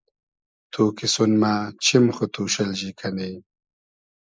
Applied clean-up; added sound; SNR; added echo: neural mask model Resemble Enhance denoiser.